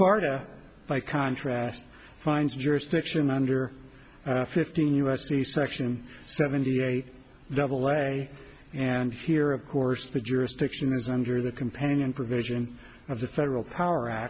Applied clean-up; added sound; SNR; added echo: none; none; none; none.